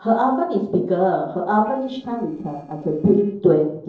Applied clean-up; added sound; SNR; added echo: neural separator model SepFormer DNS4.